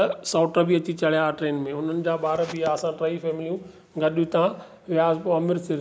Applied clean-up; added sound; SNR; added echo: none; none; none; none.